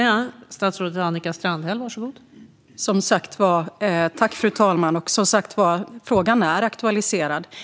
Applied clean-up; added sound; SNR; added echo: none; none; none; none.